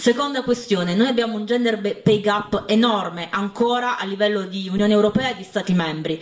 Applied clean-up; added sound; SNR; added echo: none; none; none; reverberation time 0.5 s.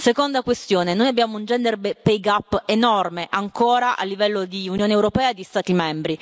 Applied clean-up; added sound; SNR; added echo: none; none; none; none.